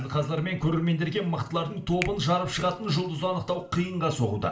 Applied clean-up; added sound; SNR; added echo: none; Finger snapping; 17 dB; reverberation time 0.4 s.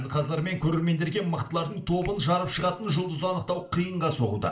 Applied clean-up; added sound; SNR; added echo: neural separator model SepFormer DNS4.